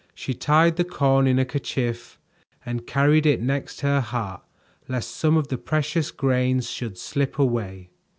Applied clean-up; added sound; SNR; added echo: none; none; none; none.